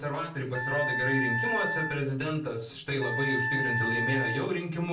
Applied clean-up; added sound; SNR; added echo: none; Wind instrument, woodwind instrument; 1 dB; reverberation time 0.3 s.